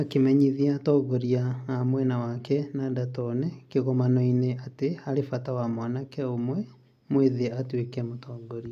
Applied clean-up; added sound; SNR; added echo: none; none; none; none.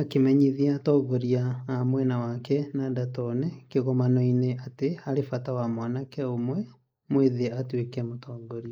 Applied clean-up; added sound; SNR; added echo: neural mask model Resemble Enhance denoiser.